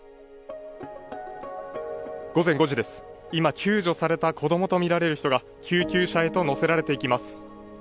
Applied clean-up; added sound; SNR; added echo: none; none; none; none.